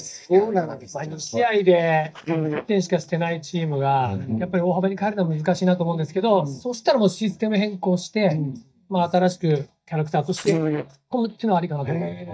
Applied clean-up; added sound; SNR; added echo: neural mask model DeepFilterNet 3.